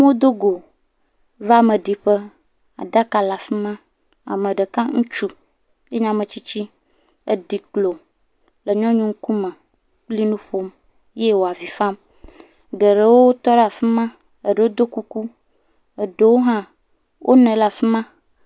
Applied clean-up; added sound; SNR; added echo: none; none; none; none.